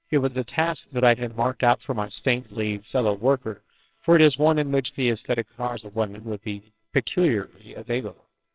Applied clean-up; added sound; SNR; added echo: neural separator model SepFormer WHAMR!.